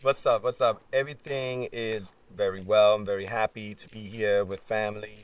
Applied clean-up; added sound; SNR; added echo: neural separator model SepFormer WHAM!.